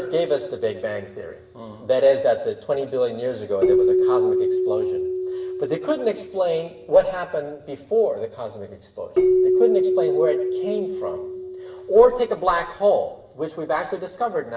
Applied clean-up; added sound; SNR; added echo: none; Keyboard (musical); 2 dB; reverberation time 0.8 s.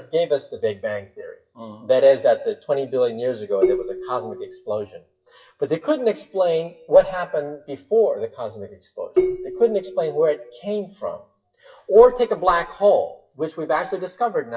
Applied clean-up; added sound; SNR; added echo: classical method WPE with log-MMSE.